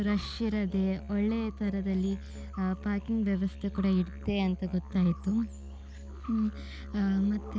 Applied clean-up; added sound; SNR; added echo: none; Musical instrument; 12 dB; none.